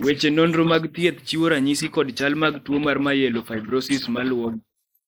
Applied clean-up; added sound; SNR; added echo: neural mask model Resemble Enhance denoiser.